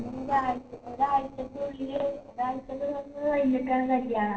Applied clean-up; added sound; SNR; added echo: neural separator model SepFormer DNS4.